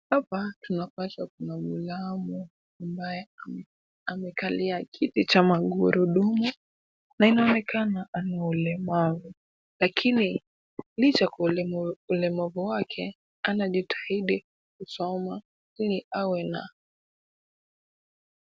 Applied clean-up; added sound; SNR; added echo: none; none; none; none.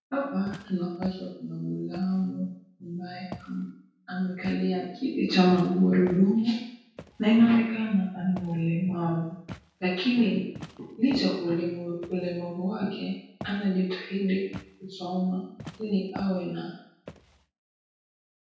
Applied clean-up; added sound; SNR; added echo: none; Walk, footsteps; 19 dB; reverberation time 0.6 s.